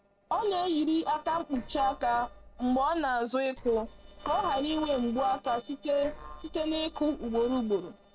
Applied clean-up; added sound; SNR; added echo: neural separator model SepFormer DNS4.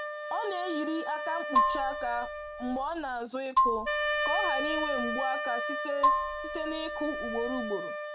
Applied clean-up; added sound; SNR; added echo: none; Wind instrument, woodwind instrument + Marimba, xylophone; -3 dB; none.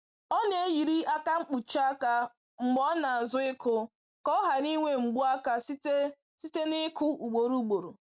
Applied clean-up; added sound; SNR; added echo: none; none; none; none.